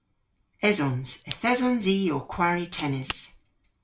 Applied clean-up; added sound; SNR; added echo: none; Crack; 10 dB; reverberation time 0.3 s.